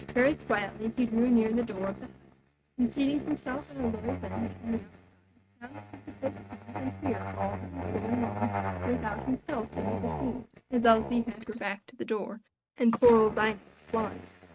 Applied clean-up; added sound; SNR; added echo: neural mask model RNNoise.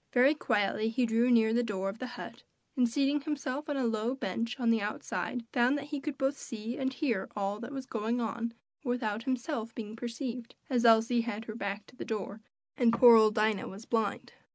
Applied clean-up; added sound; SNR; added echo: none; none; none; none.